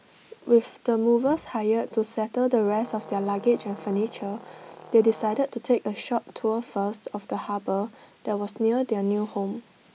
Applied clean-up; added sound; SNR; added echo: none; Brass instrument; 18 dB; none.